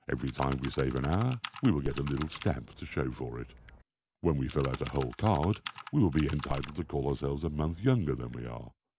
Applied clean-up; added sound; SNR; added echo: none; Computer keyboard + Dog; 14 dB; none.